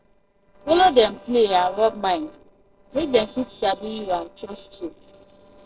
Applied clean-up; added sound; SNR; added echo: neural separator model SepFormer DNS4.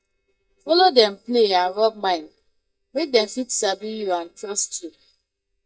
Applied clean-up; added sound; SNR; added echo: neural mask model DeepFilterNet 3.